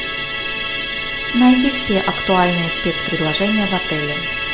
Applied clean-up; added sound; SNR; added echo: none; Musical instrument; 4 dB; none.